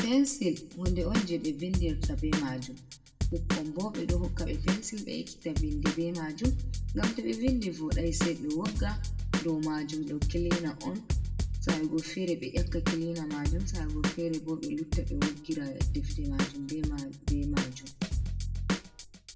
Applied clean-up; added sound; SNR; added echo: none; Drum / Drum kit; -1 dB; reverberation time 0.6 s.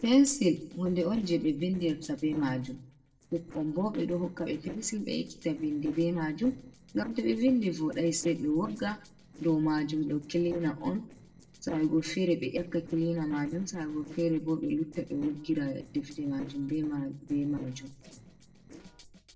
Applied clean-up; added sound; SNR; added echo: neural separator model SepFormer DNS4.